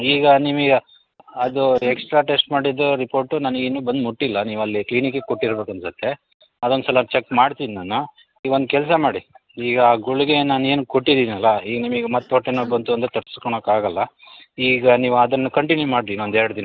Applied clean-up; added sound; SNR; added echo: neural mask model RNNoise.